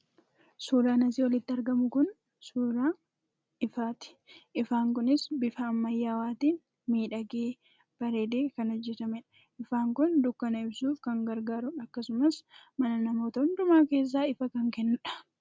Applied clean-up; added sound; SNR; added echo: none; none; none; none.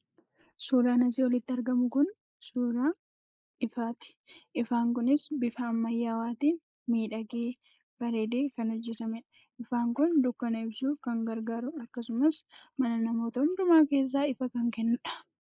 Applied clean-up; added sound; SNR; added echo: neural mask model Resemble Enhance denoiser.